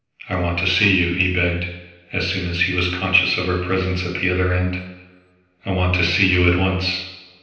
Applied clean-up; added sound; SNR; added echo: none; none; none; reverberation time 0.9 s.